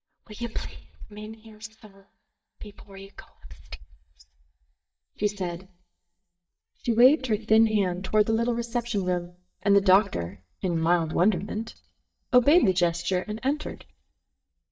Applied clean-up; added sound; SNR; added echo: neural mask model DeepFilterNet 3.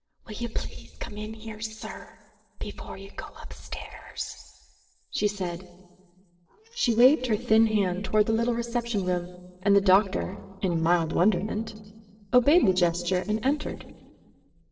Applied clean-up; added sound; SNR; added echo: neural separator model SepFormer DNS4.